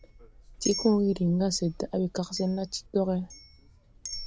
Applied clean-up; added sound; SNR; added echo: none; Chink, clink; 13 dB; none.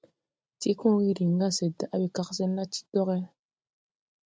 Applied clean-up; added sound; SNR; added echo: none; none; none; none.